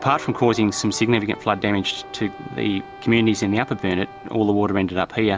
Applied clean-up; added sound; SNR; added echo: none; Train + Brass instrument; 18 dB; none.